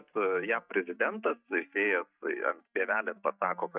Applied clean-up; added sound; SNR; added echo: neural mask model DeepFilterNet 3.